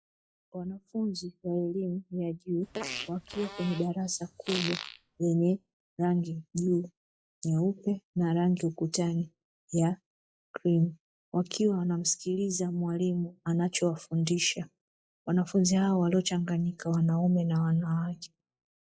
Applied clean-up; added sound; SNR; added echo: classical method log-MMSE.